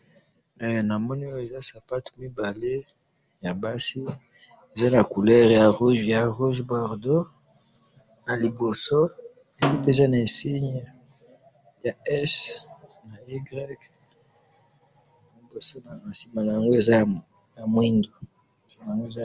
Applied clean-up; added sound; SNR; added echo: none; Snare drum; 8 dB; none.